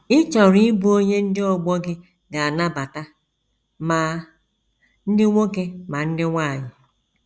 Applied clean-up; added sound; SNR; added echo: none; none; none; none.